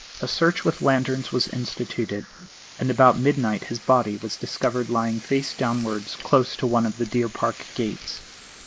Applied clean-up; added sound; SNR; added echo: neural mask model Resemble Enhance denoiser.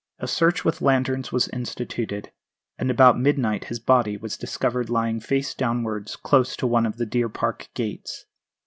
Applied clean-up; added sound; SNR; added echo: none; none; none; none.